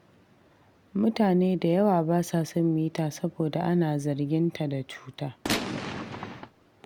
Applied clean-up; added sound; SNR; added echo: none; Gunshot, gunfire; 5 dB; none.